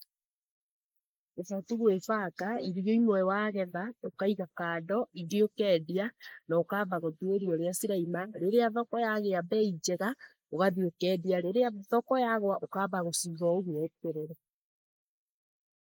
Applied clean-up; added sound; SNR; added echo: neural mask model Resemble Enhance denoiser.